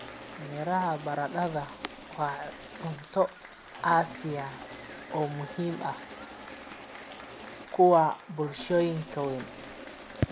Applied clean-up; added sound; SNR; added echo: none; Engine starting + Applause / Crowd; 14 dB; none.